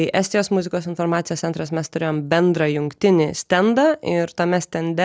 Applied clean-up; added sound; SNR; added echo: none; none; none; none.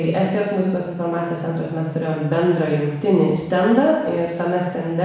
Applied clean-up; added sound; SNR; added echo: none; none; none; reverberation time 1.1 s.